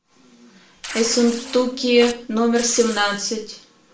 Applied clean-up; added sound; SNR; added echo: none; Tearing; 14 dB; reverberation time 0.4 s.